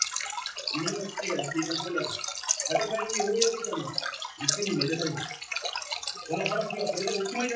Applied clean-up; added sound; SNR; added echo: classical method WPE with log-MMSE.